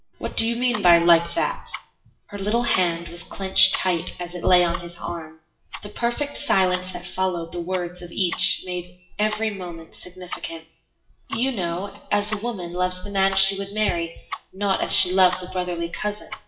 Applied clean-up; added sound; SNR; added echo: classical method WPE with log-MMSE.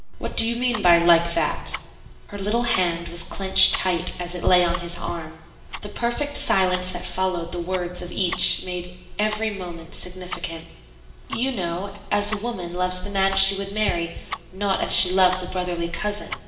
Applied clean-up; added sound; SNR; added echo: none; Tick-tock; 15 dB; reverberation time 1.1 s.